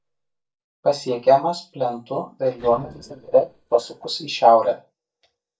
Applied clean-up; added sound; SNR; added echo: neural mask model DeepFilterNet 3.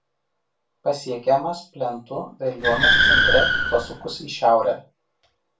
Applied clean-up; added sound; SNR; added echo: none; Car; -5 dB; reverberation time 0.3 s.